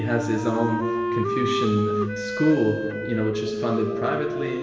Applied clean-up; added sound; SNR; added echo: none; Wind instrument, woodwind instrument; 3 dB; reverberation time 1.3 s.